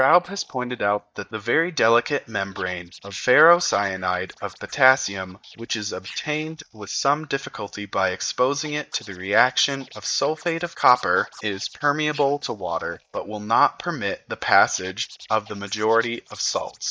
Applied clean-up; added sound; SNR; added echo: neural mask model DeepFilterNet 3.